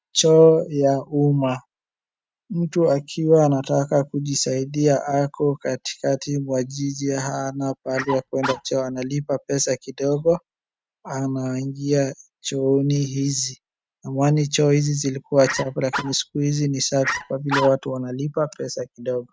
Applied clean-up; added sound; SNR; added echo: neural mask model RNNoise.